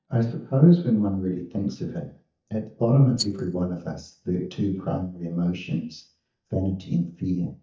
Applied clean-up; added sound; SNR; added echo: neural mask model DeepFilterNet 3.